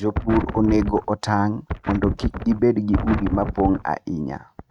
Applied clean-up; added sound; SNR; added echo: neural mask model RNNoise.